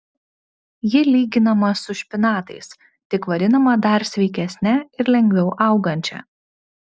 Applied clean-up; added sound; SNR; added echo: none; none; none; none.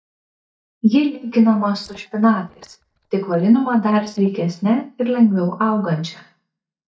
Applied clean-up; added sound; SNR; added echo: neural mask model DeepFilterNet 3.